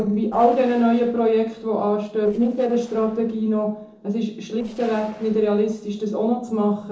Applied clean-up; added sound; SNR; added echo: neural separator model SepFormer DNS4.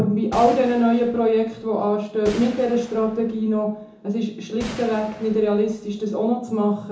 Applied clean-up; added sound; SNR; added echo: none; Gunshot, gunfire; 18 dB; reverberation time 0.6 s.